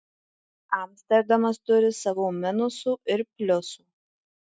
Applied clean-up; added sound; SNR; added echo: none; none; none; none.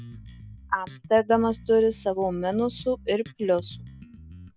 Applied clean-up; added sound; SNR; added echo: none; Bass guitar; 18 dB; none.